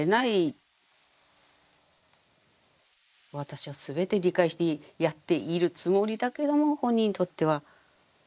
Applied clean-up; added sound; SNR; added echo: neural mask model Resemble Enhance denoiser.